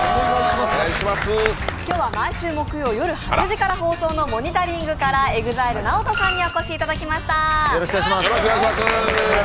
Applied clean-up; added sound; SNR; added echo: none; Insect; 11 dB; none.